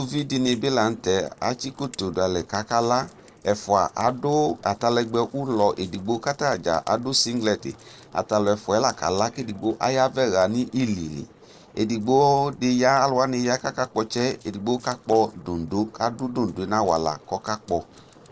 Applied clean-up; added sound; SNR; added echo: neural separator model SepFormer DNS4.